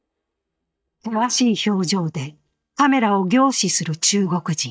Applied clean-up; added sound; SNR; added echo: neural mask model DeepFilterNet 3.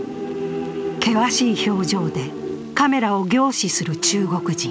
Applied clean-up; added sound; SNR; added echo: none; none; none; none.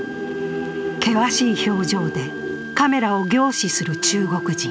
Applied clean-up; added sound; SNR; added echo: none; Wind instrument, woodwind instrument; 14 dB; none.